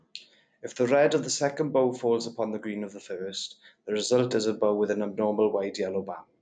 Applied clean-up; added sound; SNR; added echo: none; none; none; none.